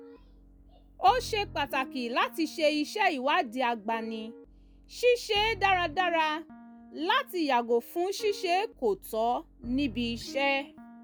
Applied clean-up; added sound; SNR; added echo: none; Piano; 18 dB; none.